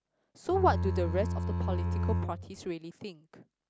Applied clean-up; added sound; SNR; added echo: none; Bowed string instrument; -3 dB; none.